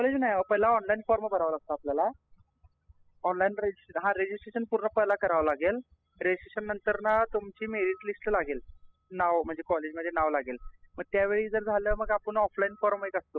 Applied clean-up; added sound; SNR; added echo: classical method spectral subtraction.